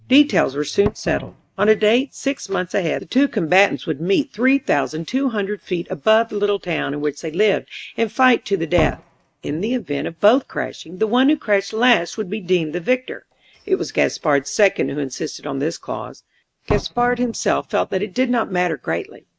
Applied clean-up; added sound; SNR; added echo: neural mask model RNNoise.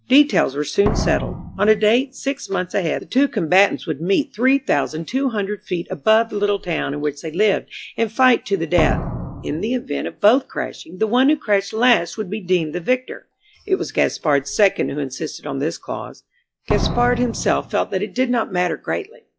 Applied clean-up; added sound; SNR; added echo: classical method log-MMSE.